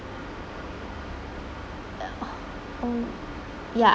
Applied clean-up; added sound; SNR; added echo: none; none; none; none.